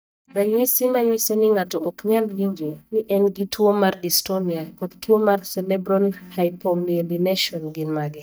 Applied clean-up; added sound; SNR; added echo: neural mask model DeepFilterNet 3.